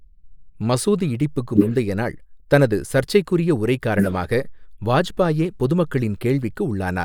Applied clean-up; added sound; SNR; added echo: neural mask model Resemble Enhance denoiser.